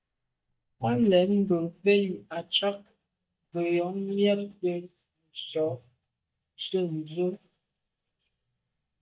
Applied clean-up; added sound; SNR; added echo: neural mask model DeepFilterNet 3.